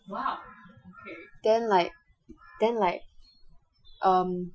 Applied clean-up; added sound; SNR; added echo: classical method Wiener filter.